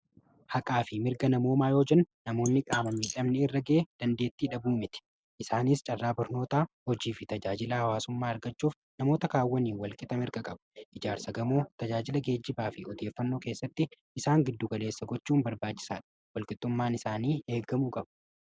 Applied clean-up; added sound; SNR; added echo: neural mask model Resemble Enhance denoiser.